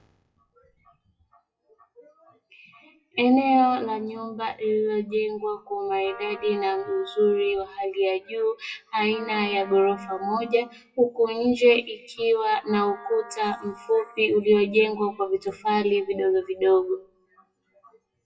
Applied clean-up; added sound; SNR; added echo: classical method WPE with log-MMSE.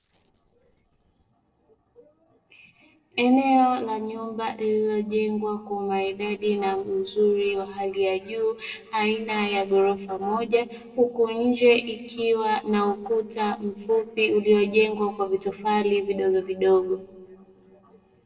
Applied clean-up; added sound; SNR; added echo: neural separator model SepFormer DNS4.